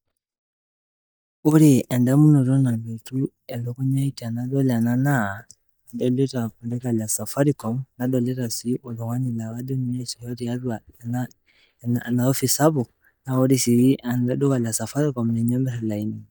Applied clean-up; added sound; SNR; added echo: neural mask model DeepFilterNet 3.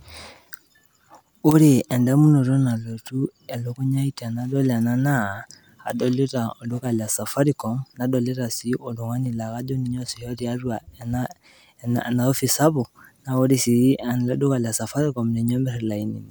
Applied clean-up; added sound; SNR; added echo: none; none; none; none.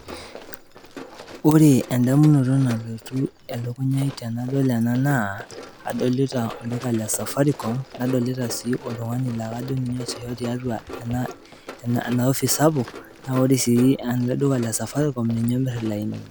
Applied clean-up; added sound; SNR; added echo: none; Run; 17 dB; none.